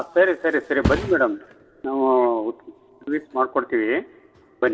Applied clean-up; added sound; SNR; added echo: none; Thump, thud; 12 dB; reverberation time 2.2 s.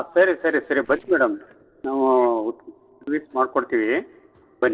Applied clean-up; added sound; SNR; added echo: neural separator model SepFormer DNS4.